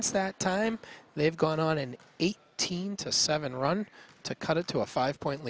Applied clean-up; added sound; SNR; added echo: none; none; none; none.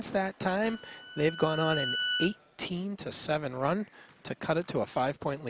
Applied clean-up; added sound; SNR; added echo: none; Bowed string instrument; 5 dB; none.